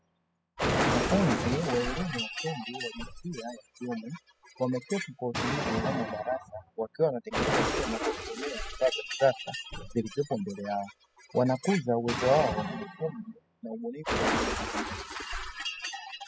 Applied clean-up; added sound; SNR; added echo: classical method spectral subtraction.